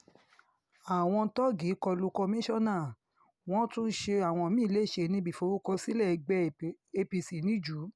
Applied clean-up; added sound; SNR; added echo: none; none; none; none.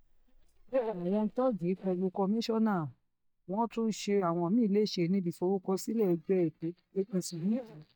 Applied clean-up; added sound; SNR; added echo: neural mask model DeepFilterNet 3.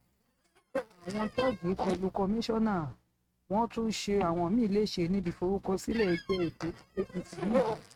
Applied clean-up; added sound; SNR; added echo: neural mask model RNNoise.